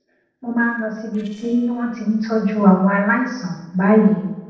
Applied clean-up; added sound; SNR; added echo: neural separator model SepFormer DNS4.